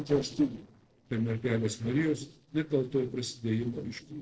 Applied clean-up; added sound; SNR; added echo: neural separator model SepFormer DNS4.